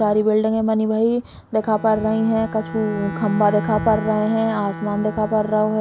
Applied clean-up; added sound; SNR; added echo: none; Bowed string instrument; 11 dB; none.